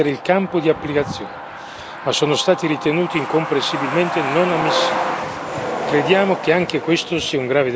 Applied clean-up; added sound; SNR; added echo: none; Truck; 6 dB; none.